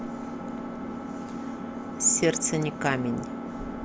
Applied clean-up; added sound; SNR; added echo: none; Engine; 5 dB; none.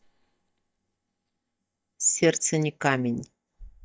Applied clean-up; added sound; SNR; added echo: neural mask model DeepFilterNet 3.